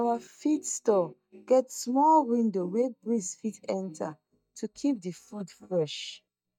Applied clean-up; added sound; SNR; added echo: neural mask model DeepFilterNet 3.